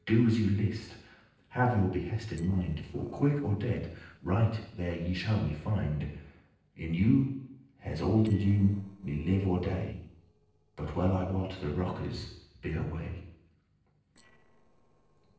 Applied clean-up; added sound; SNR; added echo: neural separator model SepFormer DNS4.